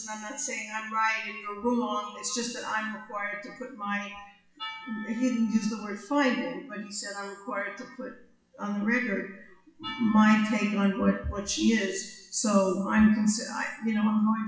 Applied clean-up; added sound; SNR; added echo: classical method WPE with log-MMSE.